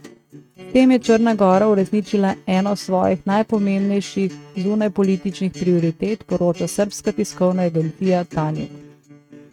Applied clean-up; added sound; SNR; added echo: neural mask model RNNoise.